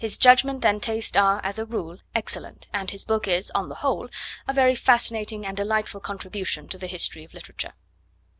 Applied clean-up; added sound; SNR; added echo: none; none; none; none.